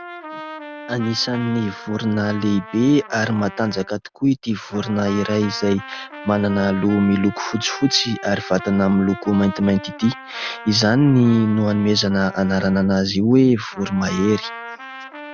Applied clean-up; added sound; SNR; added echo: none; Trumpet; 16 dB; none.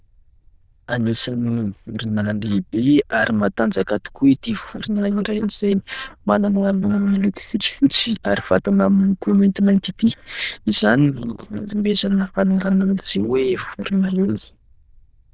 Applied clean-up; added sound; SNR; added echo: neural diffusion model UNIVERSE++.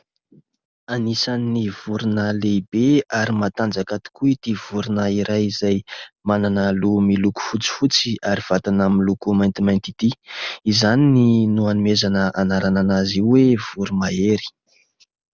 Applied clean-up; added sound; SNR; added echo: none; none; none; none.